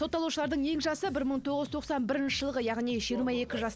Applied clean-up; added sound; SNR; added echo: none; Bass guitar; 19 dB; none.